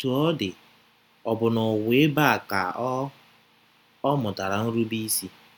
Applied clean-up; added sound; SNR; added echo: none; none; none; none.